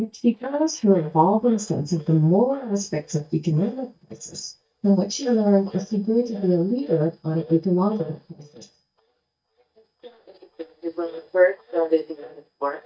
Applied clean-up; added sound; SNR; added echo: neural mask model DeepFilterNet 3.